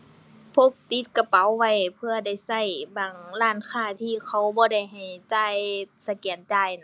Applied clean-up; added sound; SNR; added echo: none; none; none; none.